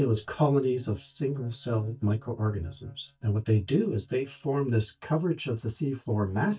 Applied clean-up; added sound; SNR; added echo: neural mask model DeepFilterNet 3.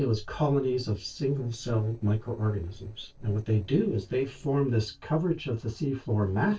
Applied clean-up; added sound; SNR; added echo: neural separator model SepFormer DNS4.